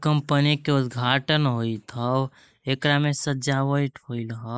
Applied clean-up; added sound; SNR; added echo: neural mask model Resemble Enhance denoiser.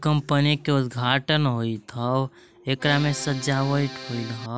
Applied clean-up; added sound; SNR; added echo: none; Accordion; 12 dB; none.